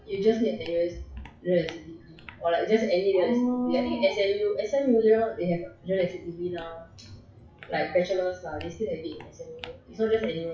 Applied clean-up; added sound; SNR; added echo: classical method WPE with log-MMSE.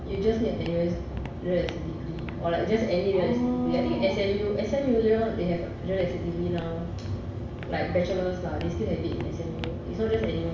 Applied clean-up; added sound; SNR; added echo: none; Walk, footsteps; 19 dB; reverberation time 0.7 s.